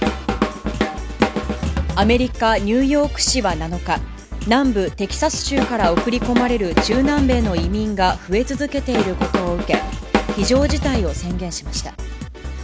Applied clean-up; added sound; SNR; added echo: none; Drum kit; 3 dB; none.